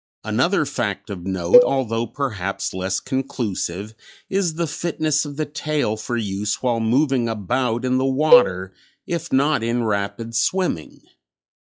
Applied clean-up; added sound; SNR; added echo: classical method log-MMSE.